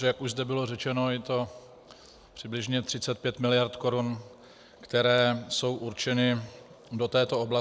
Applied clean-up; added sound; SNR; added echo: none; none; none; none.